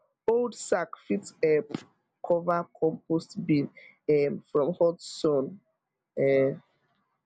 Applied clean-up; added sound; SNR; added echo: none; none; none; none.